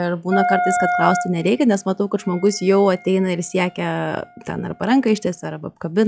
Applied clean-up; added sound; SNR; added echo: classical method log-MMSE.